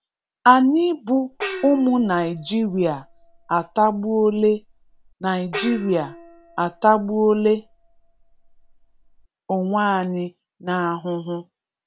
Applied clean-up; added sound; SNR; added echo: none; Gong; 16 dB; none.